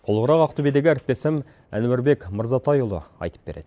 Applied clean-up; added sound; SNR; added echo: neural mask model Resemble Enhance denoiser.